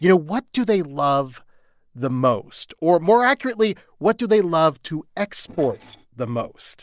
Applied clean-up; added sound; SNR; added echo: neural separator model SepFormer DNS4.